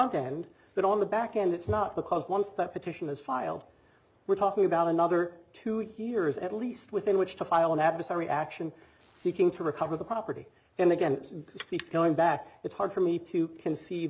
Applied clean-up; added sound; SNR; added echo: none; none; none; none.